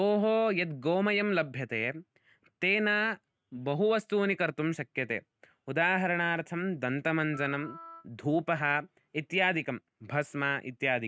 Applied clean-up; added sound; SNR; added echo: neural mask model RNNoise.